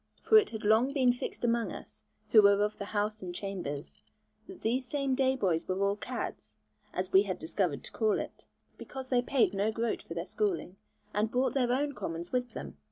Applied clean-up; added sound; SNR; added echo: none; none; none; none.